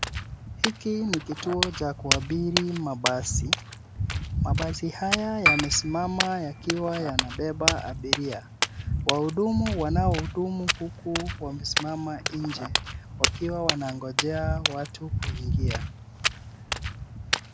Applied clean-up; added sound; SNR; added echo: none; Piano + Walk, footsteps; -1 dB; none.